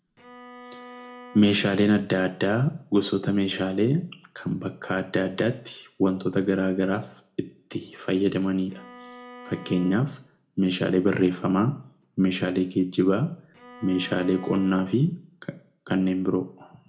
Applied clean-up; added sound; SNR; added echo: none; Bowed string instrument; 20 dB; reverberation time 0.4 s.